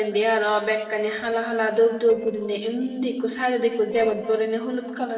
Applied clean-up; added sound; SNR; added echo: neural separator model SepFormer DNS4.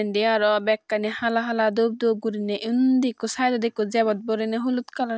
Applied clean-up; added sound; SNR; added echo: none; none; none; none.